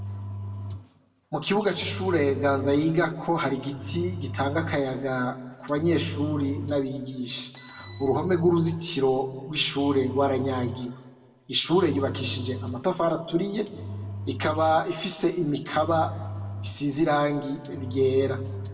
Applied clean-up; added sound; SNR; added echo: none; Engine; 10 dB; reverberation time 1.1 s.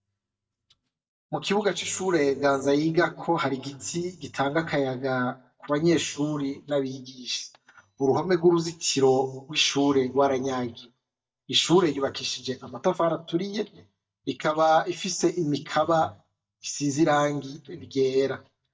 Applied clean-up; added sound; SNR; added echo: neural mask model DeepFilterNet 3.